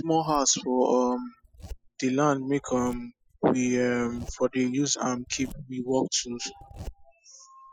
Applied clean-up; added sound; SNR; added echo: classical method spectral subtraction.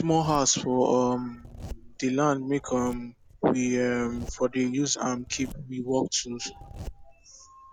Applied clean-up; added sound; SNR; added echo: none; Zipper (clothing); 17 dB; none.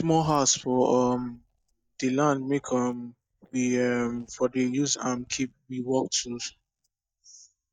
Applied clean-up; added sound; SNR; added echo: neural mask model DeepFilterNet 3.